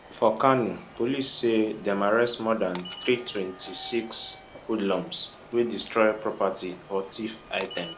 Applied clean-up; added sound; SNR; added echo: none; Walk, footsteps / Subway, metro, underground; 19 dB; none.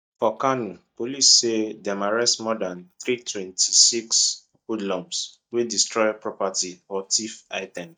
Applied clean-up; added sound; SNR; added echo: neural mask model DeepFilterNet 3.